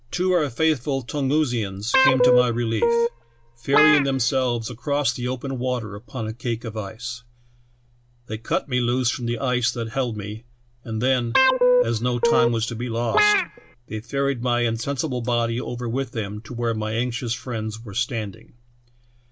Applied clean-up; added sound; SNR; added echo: none; Guitar; -3 dB; none.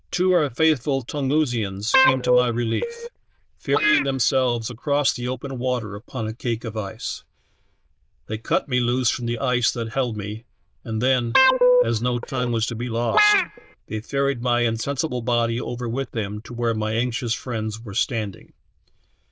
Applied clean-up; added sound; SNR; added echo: neural diffusion model UNIVERSE++.